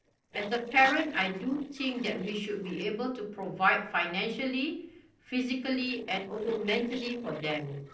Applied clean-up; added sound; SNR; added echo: neural separator model SepFormer DNS4.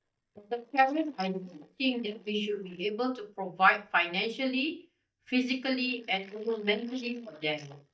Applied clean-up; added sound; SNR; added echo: neural mask model DeepFilterNet 3.